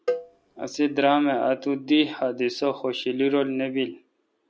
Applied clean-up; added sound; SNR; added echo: none; Cowbell; 10 dB; none.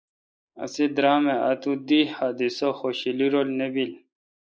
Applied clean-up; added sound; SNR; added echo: neural mask model Resemble Enhance denoiser.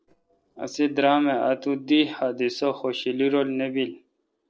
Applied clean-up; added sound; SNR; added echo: neural separator model SepFormer DNS4.